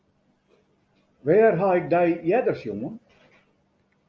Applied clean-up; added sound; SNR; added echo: none; none; none; none.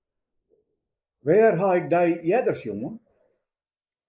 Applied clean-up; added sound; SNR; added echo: neural mask model Resemble Enhance denoiser.